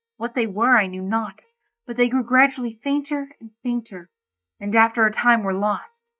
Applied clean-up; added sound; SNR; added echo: neural mask model DeepFilterNet 3.